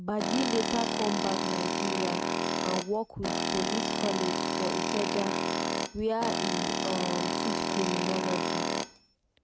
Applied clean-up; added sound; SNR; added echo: none; Tools; -4 dB; none.